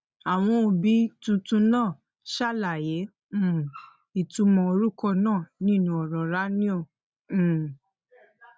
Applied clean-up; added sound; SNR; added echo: none; none; none; none.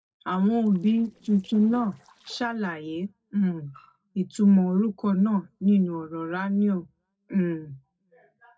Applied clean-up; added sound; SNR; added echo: neural separator model SepFormer DNS4.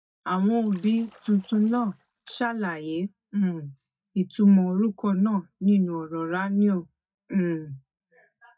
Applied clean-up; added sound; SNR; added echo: neural mask model DeepFilterNet 3.